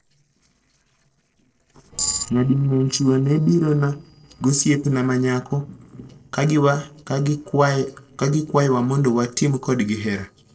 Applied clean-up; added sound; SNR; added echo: neural separator model SepFormer DNS4.